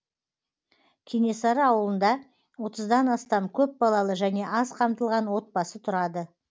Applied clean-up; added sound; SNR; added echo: none; none; none; none.